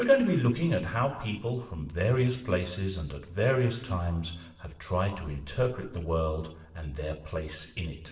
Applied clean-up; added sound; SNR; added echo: neural separator model SepFormer DNS4.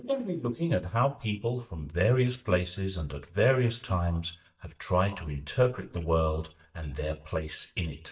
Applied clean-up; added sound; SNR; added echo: neural mask model DeepFilterNet 3.